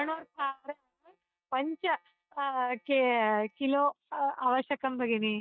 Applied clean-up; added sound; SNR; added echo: neural mask model DeepFilterNet 3.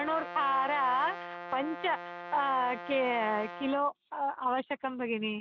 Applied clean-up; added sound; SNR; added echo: none; Brass instrument; 12 dB; none.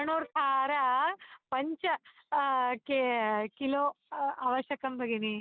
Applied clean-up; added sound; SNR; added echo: none; none; none; none.